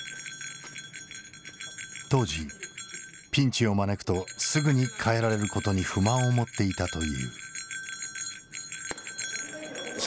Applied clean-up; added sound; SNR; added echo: none; Bell; 10 dB; none.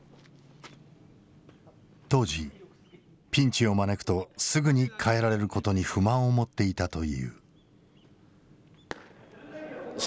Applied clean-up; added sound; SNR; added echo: none; none; none; none.